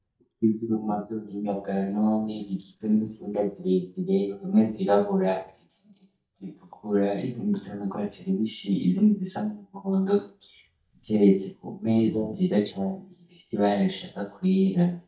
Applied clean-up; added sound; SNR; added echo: neural mask model DeepFilterNet 3.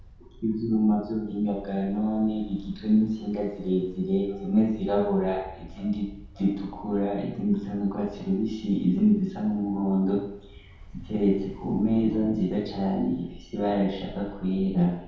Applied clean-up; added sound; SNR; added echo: none; Ocean; 19 dB; reverberation time 0.8 s.